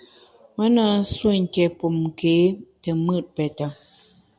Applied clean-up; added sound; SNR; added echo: none; none; none; none.